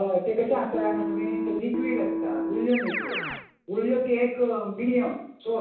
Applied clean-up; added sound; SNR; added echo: none; Keyboard (musical); 5 dB; reverberation time 0.7 s.